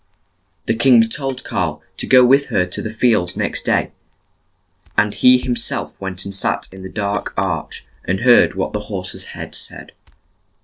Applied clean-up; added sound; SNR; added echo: neural separator model SepFormer DNS4.